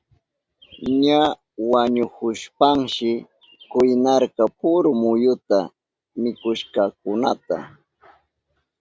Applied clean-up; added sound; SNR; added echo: none; none; none; none.